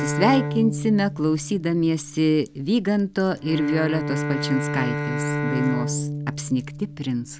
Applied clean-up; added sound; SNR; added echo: none; Bowed string instrument; 5 dB; none.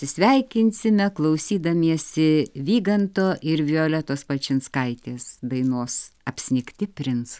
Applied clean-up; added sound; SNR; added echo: none; none; none; none.